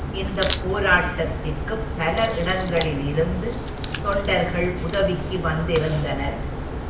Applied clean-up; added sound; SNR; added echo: none; Crack; 3 dB; reverberation time 0.7 s.